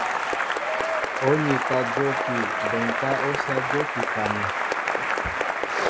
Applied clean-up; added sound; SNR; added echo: none; Applause / Cheering; -4 dB; none.